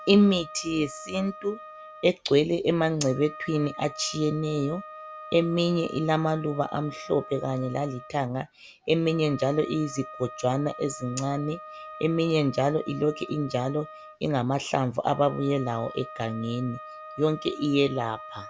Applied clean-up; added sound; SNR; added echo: none; Wind instrument, woodwind instrument; 16 dB; none.